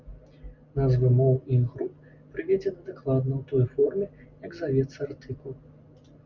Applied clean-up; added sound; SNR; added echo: none; none; none; none.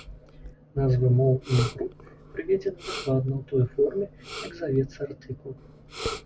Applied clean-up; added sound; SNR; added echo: none; Respiratory sounds; 13 dB; none.